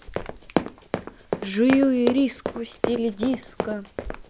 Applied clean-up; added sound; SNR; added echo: none; Run; 5 dB; none.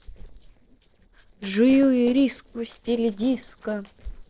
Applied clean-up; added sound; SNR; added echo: neural separator model SepFormer DNS4.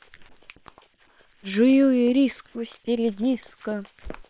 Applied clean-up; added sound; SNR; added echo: neural separator model SepFormer WHAM!.